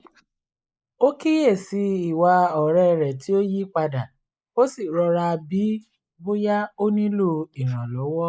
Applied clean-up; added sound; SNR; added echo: neural mask model Resemble Enhance denoiser.